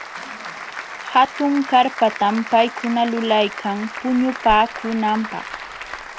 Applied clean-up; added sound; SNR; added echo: none; Applause; 12 dB; none.